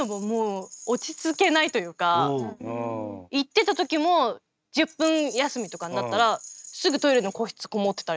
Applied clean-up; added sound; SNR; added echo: neural mask model RNNoise.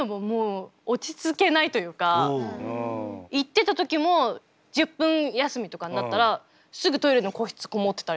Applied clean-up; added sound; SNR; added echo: none; none; none; none.